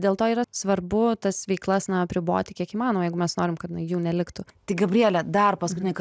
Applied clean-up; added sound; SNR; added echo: none; none; none; none.